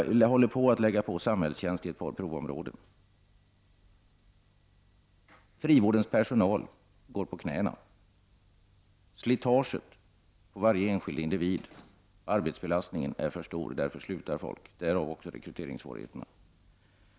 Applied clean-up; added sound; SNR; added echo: none; none; none; none.